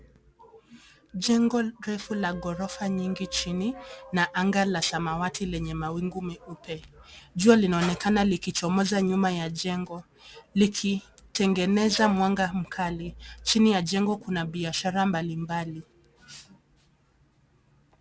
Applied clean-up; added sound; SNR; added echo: none; Wind instrument, woodwind instrument; 19 dB; none.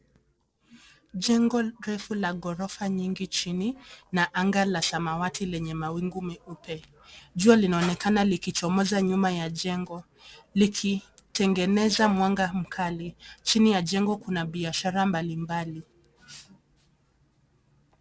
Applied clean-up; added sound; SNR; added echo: neural separator model SepFormer DNS4.